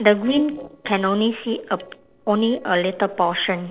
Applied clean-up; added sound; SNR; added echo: neural separator model SepFormer DNS4.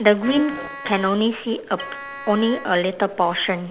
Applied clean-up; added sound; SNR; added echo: none; Wind instrument, woodwind instrument; 14 dB; none.